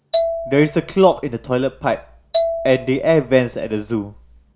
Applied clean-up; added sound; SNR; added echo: none; Marimba, xylophone; 8 dB; none.